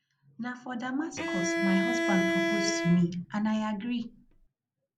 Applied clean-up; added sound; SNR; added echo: none; Bowed string instrument; 0 dB; none.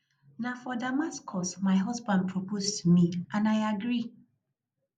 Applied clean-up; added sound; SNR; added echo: none; none; none; none.